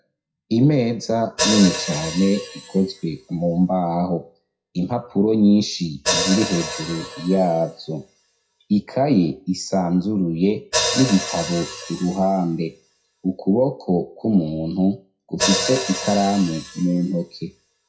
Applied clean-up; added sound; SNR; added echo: classical method WPE with log-MMSE.